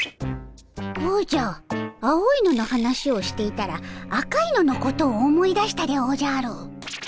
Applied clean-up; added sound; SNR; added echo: none; none; none; none.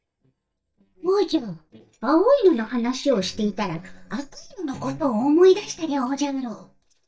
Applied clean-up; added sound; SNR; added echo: neural mask model DeepFilterNet 3.